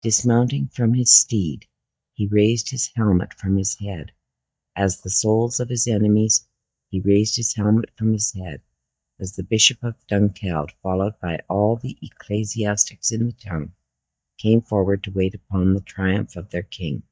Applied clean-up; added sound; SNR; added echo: neural mask model DeepFilterNet 3.